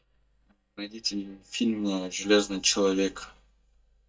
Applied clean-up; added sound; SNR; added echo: neural mask model DeepFilterNet 3.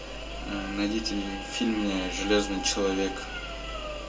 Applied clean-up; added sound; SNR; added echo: none; Dog; 12 dB; reverberation time 0.2 s.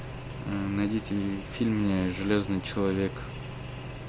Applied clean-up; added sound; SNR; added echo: none; none; none; none.